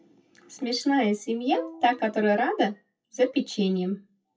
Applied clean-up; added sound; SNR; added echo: classical method WPE with log-MMSE.